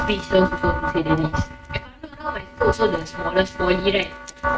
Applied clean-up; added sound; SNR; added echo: neural mask model RNNoise.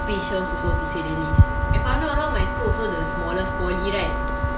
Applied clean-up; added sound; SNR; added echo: none; Wind instrument, woodwind instrument; 7 dB; none.